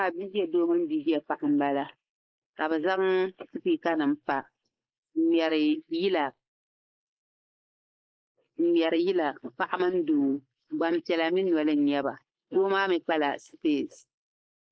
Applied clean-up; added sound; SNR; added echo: neural mask model Resemble Enhance denoiser.